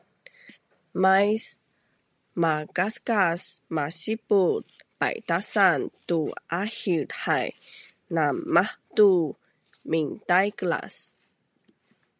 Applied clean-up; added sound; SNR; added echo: none; none; none; none.